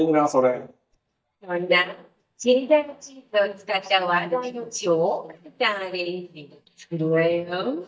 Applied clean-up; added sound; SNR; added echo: neural mask model DeepFilterNet 3.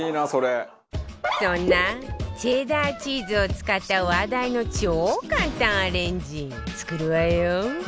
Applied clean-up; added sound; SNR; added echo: none; none; none; none.